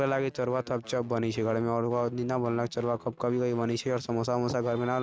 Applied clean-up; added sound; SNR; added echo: neural mask model RNNoise.